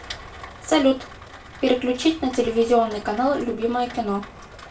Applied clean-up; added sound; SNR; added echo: none; Rain; 17 dB; reverberation time 0.3 s.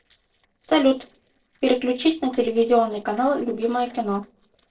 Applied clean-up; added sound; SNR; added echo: neural separator model SepFormer DNS4.